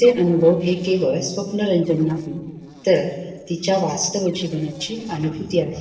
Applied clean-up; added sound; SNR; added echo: neural separator model SepFormer DNS4.